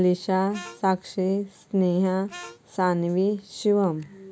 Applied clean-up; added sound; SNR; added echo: none; Harmonica; 18 dB; none.